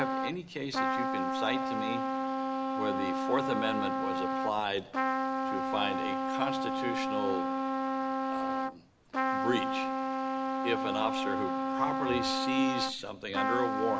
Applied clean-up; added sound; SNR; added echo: none; Trumpet; -4 dB; none.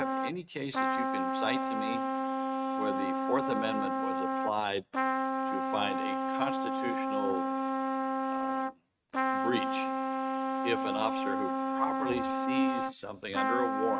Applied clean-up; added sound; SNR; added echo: neural mask model RNNoise.